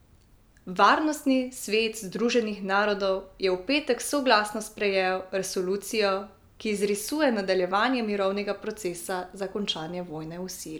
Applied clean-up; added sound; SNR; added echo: none; none; none; none.